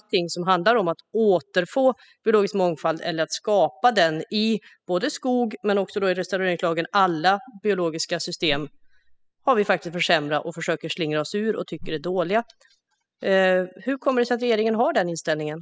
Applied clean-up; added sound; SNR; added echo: classical method spectral subtraction.